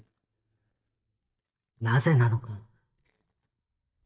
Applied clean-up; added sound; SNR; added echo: neural mask model DeepFilterNet 3.